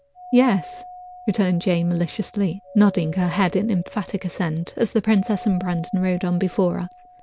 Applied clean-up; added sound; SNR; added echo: none; Doorbell; 19 dB; none.